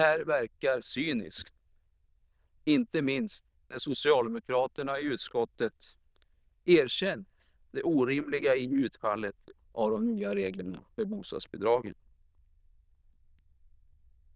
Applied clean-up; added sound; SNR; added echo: neural diffusion model UNIVERSE++.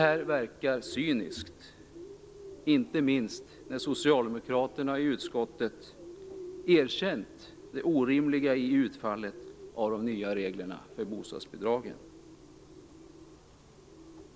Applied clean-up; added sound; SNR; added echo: none; Bird; 17 dB; none.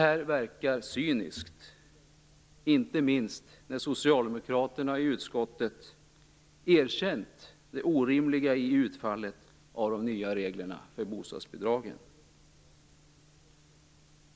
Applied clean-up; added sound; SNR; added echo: none; none; none; none.